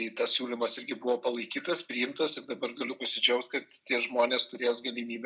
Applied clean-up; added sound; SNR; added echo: none; none; none; none.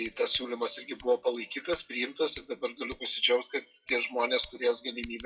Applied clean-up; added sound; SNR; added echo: classical method WPE with log-MMSE.